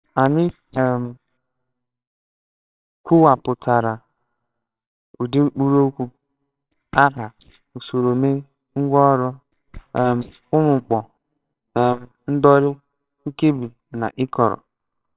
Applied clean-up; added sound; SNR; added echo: neural separator model SepFormer WHAMR!.